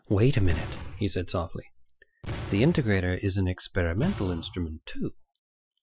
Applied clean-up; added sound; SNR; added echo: classical method Wiener filter.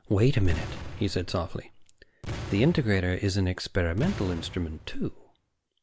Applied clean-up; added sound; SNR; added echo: none; Boom; 12 dB; none.